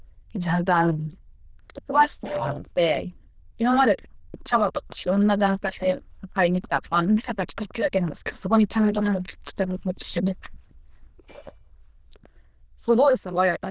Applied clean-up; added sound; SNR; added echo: neural diffusion model UNIVERSE++.